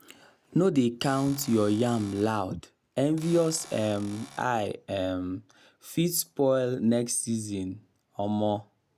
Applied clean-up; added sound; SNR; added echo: none; Cupboard open or close / Door; 19 dB; none.